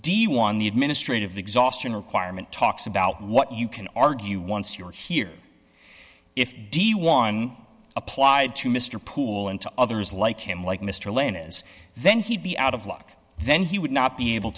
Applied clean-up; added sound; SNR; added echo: none; none; none; none.